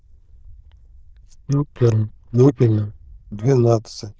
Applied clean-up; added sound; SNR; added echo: neural diffusion model UNIVERSE++.